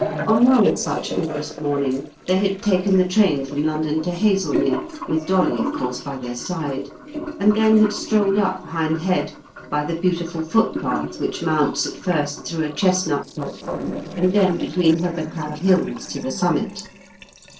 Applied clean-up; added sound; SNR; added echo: neural separator model SepFormer DNS4.